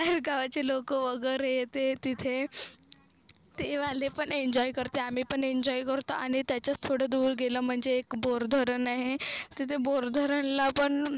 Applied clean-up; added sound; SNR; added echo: none; none; none; none.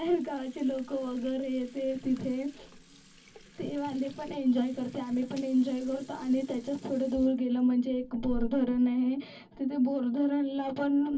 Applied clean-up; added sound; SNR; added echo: none; Sink (filling or washing) / Water tap, faucet; 17 dB; reverberation time 0.3 s.